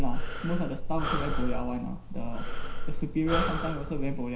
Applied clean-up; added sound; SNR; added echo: none; Breathing; -5 dB; reverberation time 0.5 s.